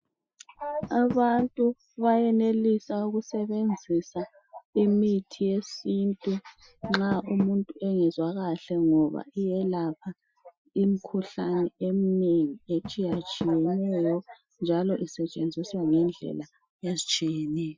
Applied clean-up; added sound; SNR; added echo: classical method Wiener filter.